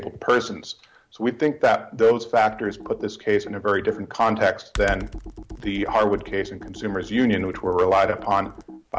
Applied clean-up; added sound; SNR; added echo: none; Computer keyboard; 16 dB; none.